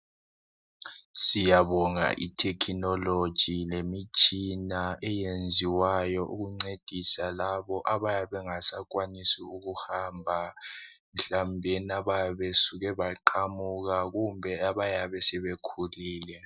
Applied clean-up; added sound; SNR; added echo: none; none; none; none.